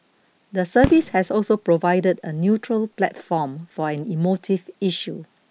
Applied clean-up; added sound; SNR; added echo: none; Fireworks; 13 dB; none.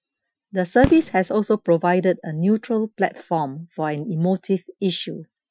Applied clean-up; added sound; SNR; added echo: classical method Wiener filter.